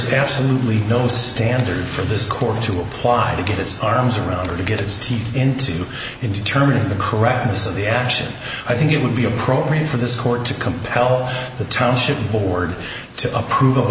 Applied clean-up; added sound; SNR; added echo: none; none; none; none.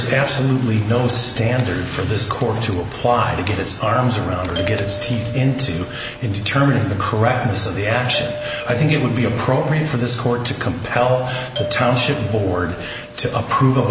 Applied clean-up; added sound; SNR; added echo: none; Doorbell; 12 dB; none.